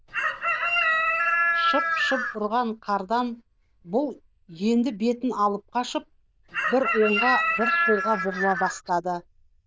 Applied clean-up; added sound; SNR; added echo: neural diffusion model UNIVERSE++.